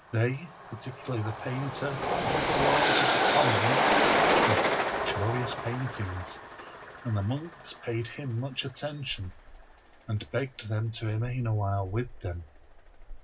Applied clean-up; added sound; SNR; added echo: none; Train; -3 dB; reverberation time 0.4 s.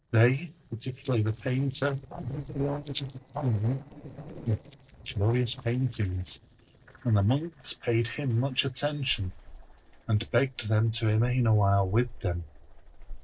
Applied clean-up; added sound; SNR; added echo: neural separator model SepFormer DNS4.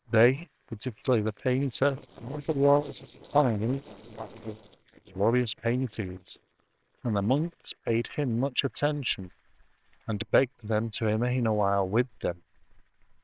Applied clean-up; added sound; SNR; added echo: neural separator model SepFormer WHAMR!.